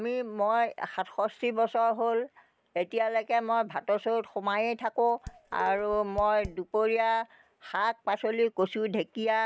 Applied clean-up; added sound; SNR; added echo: none; Dishes, pots, and pans; 15 dB; none.